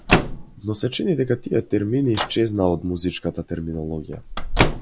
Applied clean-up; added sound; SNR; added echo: none; Microwave oven; 2 dB; none.